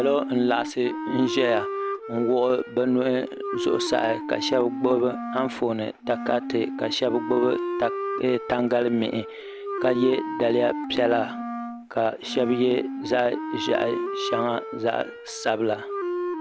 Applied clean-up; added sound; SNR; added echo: none; Wind instrument, woodwind instrument; 6 dB; none.